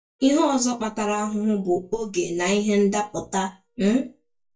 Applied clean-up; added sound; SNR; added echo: neural mask model DeepFilterNet 3.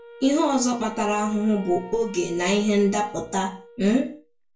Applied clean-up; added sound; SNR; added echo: none; Wind instrument, woodwind instrument; 19 dB; reverberation time 0.3 s.